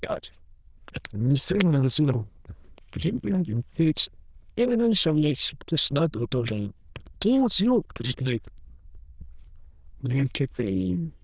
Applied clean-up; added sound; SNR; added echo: neural diffusion model UNIVERSE++.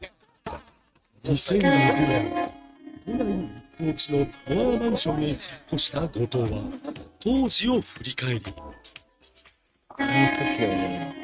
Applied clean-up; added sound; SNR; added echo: neural mask model RNNoise.